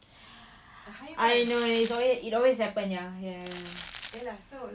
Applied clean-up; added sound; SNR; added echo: none; Crumpling, crinkling; 15 dB; none.